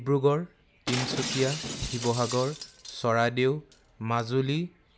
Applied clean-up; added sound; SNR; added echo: none; Shatter; 9 dB; none.